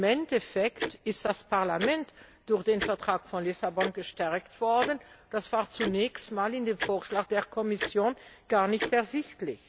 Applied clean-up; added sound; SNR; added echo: none; Tick-tock; 11 dB; none.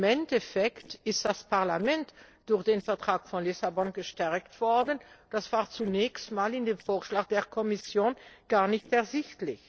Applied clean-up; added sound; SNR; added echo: neural separator model SepFormer DNS4.